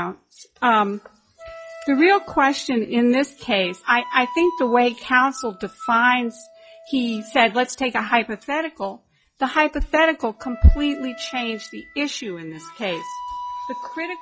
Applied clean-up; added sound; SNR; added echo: classical method log-MMSE.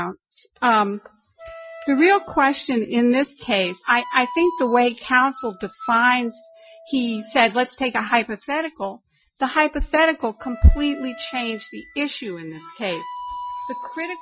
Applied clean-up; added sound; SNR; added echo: classical method Wiener filter.